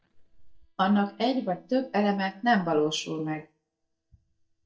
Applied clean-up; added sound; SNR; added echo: neural mask model DeepFilterNet 3.